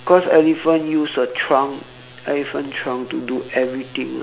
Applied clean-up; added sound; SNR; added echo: none; none; none; none.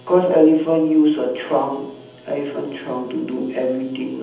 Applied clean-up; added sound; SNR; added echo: none; none; none; reverberation time 0.8 s.